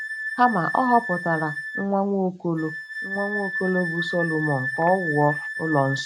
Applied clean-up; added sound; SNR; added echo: none; Wind instrument, woodwind instrument; 6 dB; none.